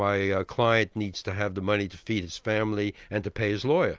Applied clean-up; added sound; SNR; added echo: none; none; none; none.